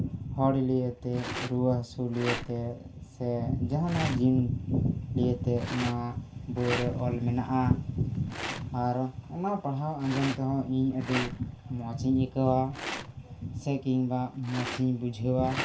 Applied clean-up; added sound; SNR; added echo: none; Rattle; 12 dB; reverberation time 0.2 s.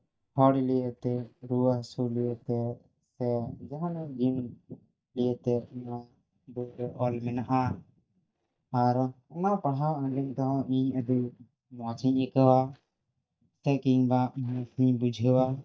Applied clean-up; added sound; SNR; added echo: neural mask model DeepFilterNet 3.